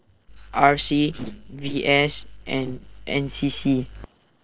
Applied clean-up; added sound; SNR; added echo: neural separator model SepFormer DNS4.